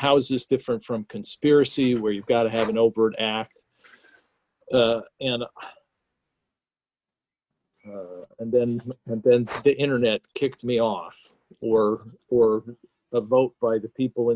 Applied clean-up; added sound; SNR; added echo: neural mask model RNNoise.